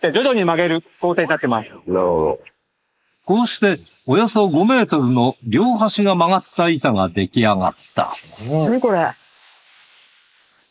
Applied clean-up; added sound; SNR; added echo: neural mask model Resemble Enhance denoiser.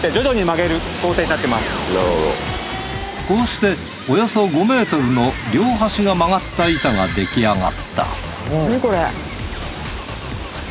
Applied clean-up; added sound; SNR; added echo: none; none; none; none.